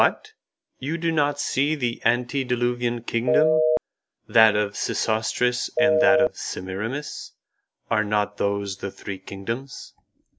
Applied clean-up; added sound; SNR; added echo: none; Telephone; -4 dB; none.